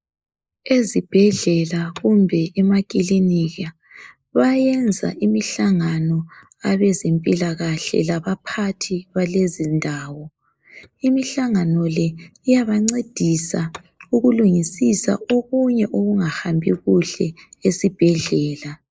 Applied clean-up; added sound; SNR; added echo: neural mask model Resemble Enhance denoiser.